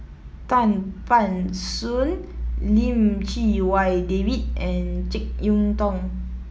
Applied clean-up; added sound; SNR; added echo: none; none; none; none.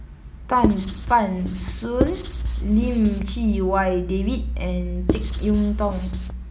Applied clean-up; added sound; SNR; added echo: none; Writing; 6 dB; none.